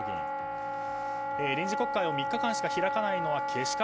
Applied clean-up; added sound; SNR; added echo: none; Wind instrument, woodwind instrument; -1 dB; none.